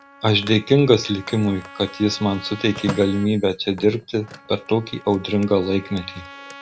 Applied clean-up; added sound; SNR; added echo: none; Telephone + Trumpet; 16 dB; none.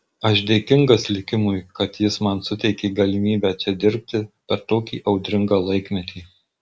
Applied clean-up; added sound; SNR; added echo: none; none; none; none.